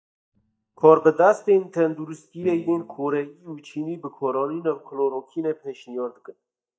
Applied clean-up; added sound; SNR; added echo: neural mask model DeepFilterNet 3.